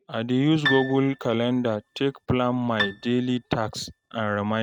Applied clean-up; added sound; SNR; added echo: neural mask model RNNoise.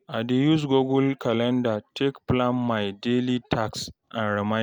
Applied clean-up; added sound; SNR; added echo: none; none; none; none.